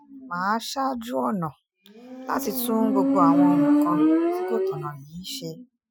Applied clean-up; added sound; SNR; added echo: classical method Wiener filter.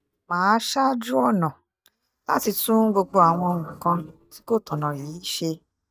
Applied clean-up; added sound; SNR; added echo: neural mask model DeepFilterNet 3.